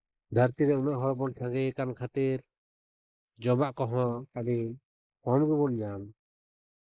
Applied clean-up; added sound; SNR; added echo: neural mask model Resemble Enhance denoiser.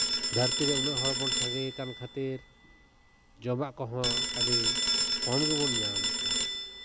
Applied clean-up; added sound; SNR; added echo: none; Telephone; -4 dB; none.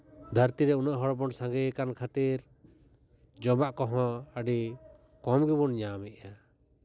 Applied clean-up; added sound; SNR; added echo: none; none; none; none.